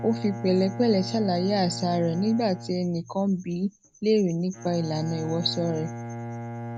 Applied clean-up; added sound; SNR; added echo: none; Bowed string instrument; 11 dB; none.